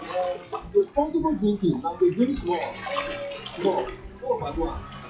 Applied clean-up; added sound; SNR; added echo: classical method WPE with log-MMSE.